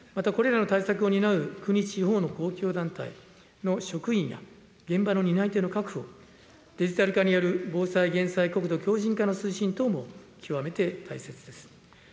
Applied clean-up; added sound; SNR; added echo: none; none; none; none.